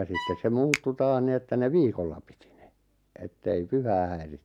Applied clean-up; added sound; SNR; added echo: none; Bowed string instrument + Finger snapping; 11 dB; none.